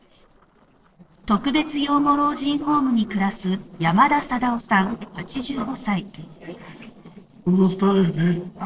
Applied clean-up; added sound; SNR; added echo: neural separator model SepFormer DNS4.